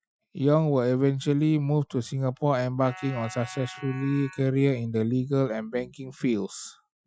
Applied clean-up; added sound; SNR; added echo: classical method Wiener filter.